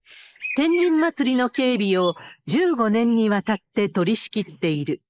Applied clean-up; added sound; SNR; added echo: neural mask model Resemble Enhance denoiser.